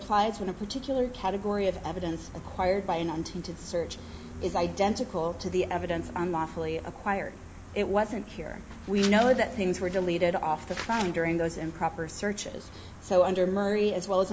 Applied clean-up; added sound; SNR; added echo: none; Gull, seagull; 15 dB; none.